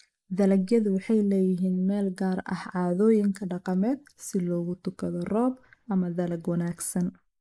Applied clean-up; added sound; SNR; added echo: neural mask model Resemble Enhance denoiser.